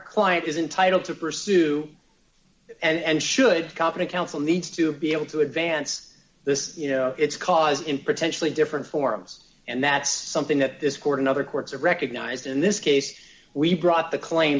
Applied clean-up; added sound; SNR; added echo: none; none; none; none.